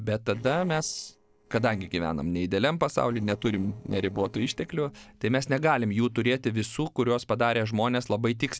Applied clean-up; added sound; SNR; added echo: neural separator model SepFormer DNS4.